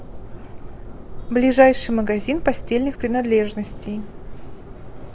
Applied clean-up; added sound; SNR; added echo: none; Subway, metro, underground; 10 dB; none.